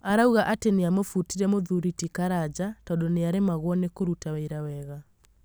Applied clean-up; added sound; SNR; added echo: none; none; none; none.